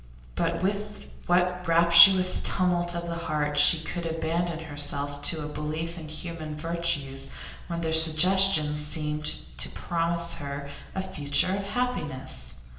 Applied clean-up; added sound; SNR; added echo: none; none; none; reverberation time 0.9 s.